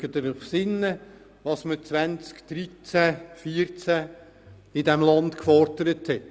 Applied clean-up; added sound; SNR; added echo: none; none; none; none.